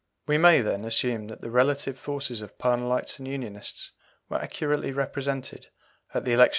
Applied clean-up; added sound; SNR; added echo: none; none; none; none.